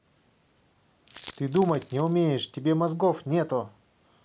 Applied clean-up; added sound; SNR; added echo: none; Coin (dropping); 14 dB; none.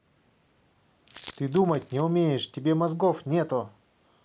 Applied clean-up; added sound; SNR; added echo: neural mask model Resemble Enhance denoiser.